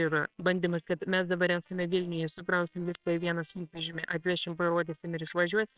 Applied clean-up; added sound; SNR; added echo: neural separator model SepFormer WHAMR!.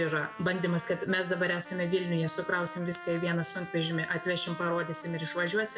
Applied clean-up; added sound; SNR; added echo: none; Trumpet; 14 dB; reverberation time 1.0 s.